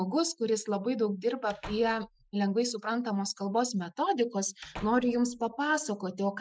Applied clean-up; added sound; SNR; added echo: classical method Wiener filter.